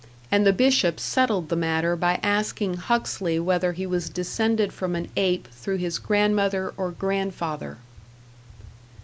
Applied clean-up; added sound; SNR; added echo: none; none; none; none.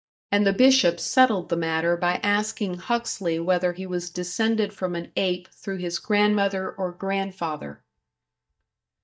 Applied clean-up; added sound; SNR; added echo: neural mask model DeepFilterNet 3.